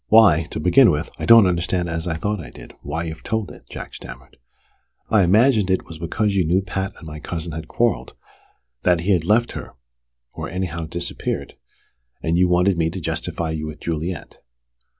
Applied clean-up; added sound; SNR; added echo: none; none; none; none.